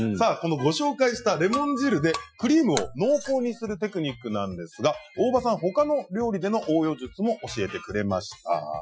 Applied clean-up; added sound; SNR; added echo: classical method Wiener filter.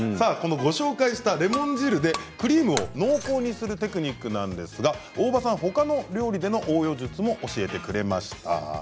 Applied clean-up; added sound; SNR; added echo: none; Shatter; 13 dB; none.